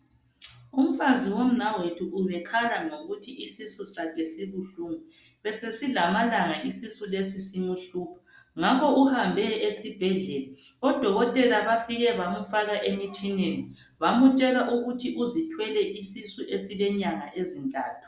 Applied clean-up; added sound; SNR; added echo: none; none; none; none.